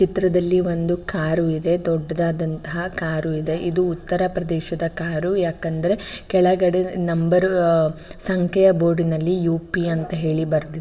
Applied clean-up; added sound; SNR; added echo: none; none; none; reverberation time 1.0 s.